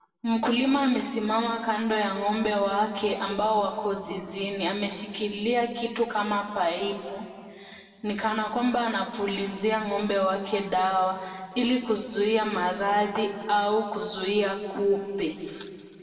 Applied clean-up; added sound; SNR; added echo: none; none; none; reverberation time 1.9 s.